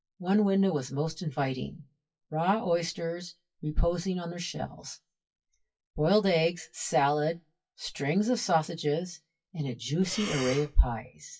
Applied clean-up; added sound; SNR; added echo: classical method WPE with log-MMSE.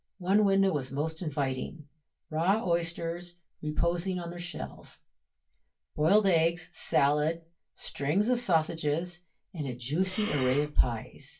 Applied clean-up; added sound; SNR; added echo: none; Breathing; 10 dB; reverberation time 0.2 s.